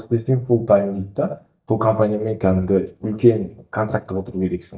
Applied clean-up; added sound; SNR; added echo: neural mask model DeepFilterNet 3.